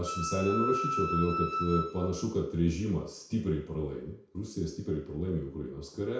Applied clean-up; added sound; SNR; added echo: none; Wind instrument, woodwind instrument; 2 dB; reverberation time 0.6 s.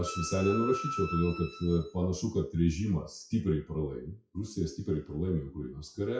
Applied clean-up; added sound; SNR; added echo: classical method WPE with log-MMSE.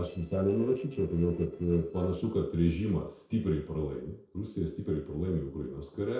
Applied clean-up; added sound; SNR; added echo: neural separator model SepFormer DNS4.